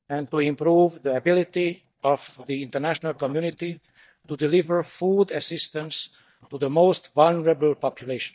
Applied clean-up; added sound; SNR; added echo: neural mask model DeepFilterNet 3.